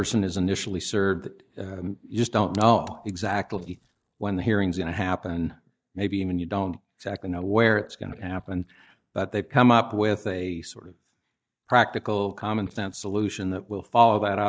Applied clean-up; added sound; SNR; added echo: neural mask model DeepFilterNet 3.